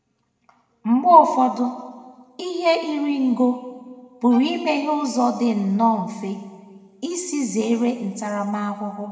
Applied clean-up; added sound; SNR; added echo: none; Bowed string instrument; 20 dB; reverberation time 1.3 s.